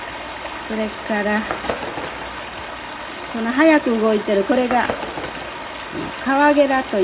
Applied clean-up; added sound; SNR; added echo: none; Bird; 12 dB; reverberation time 1.0 s.